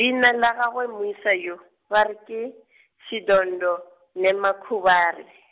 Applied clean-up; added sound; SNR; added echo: none; none; none; none.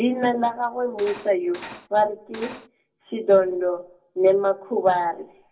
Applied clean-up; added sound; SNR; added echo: none; Cutlery, silverware; 15 dB; reverberation time 0.4 s.